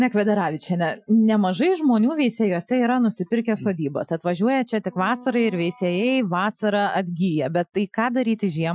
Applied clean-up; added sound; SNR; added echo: classical method Wiener filter.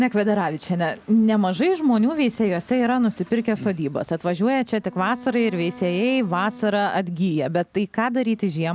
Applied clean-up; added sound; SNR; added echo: none; Bowed string instrument; 20 dB; none.